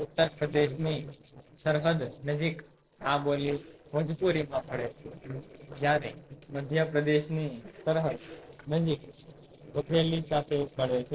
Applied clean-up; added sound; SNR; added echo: neural separator model SepFormer DNS4.